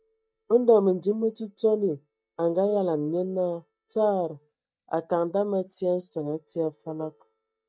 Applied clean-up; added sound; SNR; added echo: neural mask model DeepFilterNet 3.